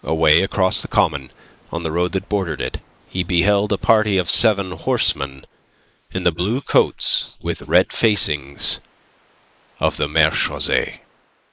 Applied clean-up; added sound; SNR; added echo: neural mask model Resemble Enhance denoiser.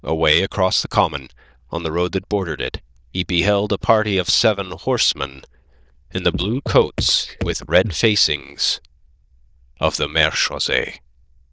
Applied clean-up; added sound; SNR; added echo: neural diffusion model UNIVERSE++.